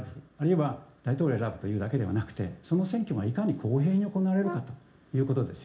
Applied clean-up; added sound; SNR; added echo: none; Brass instrument; 14 dB; reverberation time 0.4 s.